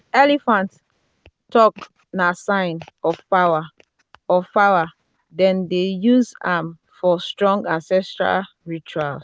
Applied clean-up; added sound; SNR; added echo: none; none; none; none.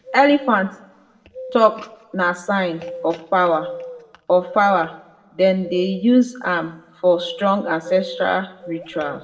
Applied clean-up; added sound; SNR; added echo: none; Bird vocalization, bird call, bird song; 16 dB; reverberation time 0.6 s.